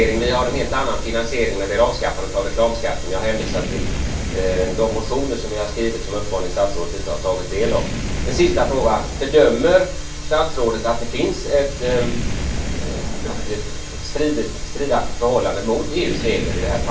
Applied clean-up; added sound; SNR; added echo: none; Fire; 10 dB; reverberation time 0.3 s.